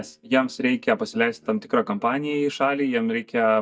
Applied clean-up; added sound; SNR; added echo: neural mask model DeepFilterNet 3.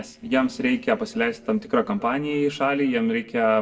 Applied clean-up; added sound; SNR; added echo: neural separator model SepFormer DNS4.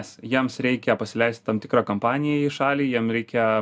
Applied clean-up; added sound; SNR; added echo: none; none; none; none.